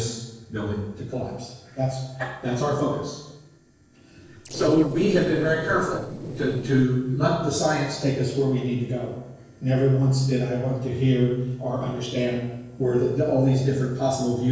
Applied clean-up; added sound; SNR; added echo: neural separator model SepFormer DNS4.